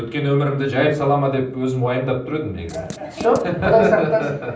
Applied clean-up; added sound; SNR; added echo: none; Writing; 15 dB; reverberation time 0.6 s.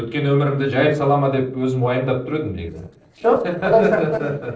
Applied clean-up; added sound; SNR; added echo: neural separator model SepFormer DNS4.